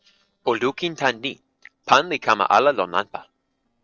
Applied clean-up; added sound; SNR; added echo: neural separator model SepFormer DNS4.